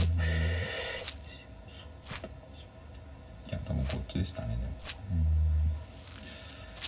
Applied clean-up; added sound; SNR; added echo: none; Rattle; 20 dB; reverberation time 0.4 s.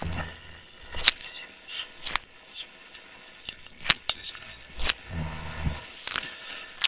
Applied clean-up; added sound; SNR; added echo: neural separator model SepFormer WHAMR!.